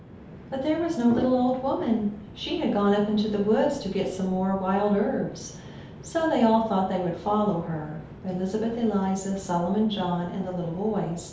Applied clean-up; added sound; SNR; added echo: none; Train; 17 dB; reverberation time 0.8 s.